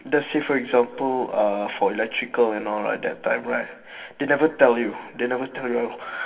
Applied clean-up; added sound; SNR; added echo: none; none; none; reverberation time 2.8 s.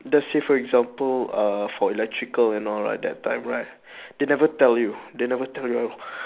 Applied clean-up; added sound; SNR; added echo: none; none; none; none.